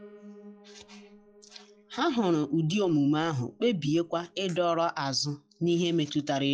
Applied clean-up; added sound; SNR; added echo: classical method log-MMSE.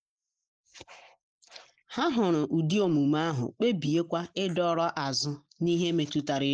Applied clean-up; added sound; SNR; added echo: neural mask model Resemble Enhance denoiser.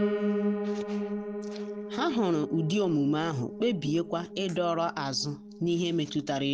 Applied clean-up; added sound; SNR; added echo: none; Piano; 5 dB; none.